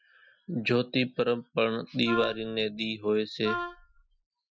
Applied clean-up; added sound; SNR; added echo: classical method Wiener filter.